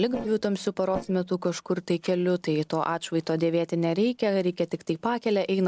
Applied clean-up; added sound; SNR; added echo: neural separator model SepFormer DNS4.